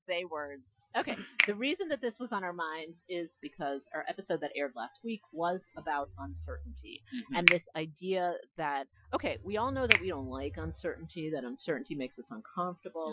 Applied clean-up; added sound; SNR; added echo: classical method Wiener filter.